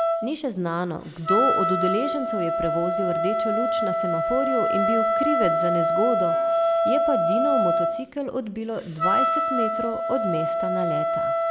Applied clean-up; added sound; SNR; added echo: none; Wind instrument, woodwind instrument; -5 dB; none.